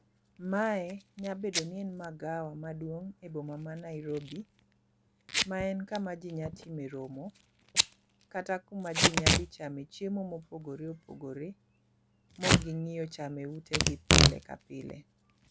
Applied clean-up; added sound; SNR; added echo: none; Packing tape, duct tape / Tearing; -4 dB; none.